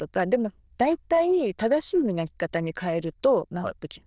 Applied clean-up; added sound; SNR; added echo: neural diffusion model UNIVERSE++.